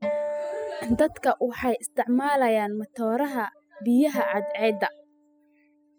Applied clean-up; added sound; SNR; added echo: classical method spectral subtraction.